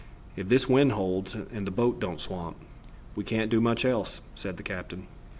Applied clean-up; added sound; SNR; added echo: none; none; none; none.